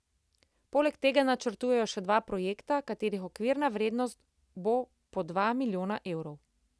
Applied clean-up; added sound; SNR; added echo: none; none; none; none.